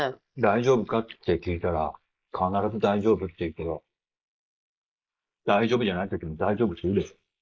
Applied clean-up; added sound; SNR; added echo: neural mask model Resemble Enhance denoiser.